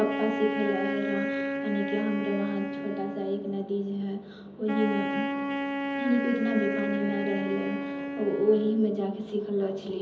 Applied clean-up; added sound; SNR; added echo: none; Wind instrument, woodwind instrument; 3 dB; reverberation time 1.2 s.